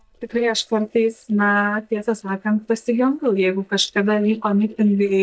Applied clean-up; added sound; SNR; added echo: neural mask model DeepFilterNet 3.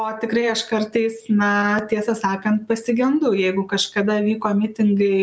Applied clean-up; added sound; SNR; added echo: none; none; none; none.